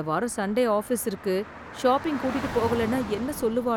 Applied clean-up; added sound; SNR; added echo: none; Traffic noise, roadway noise / Car; 11 dB; none.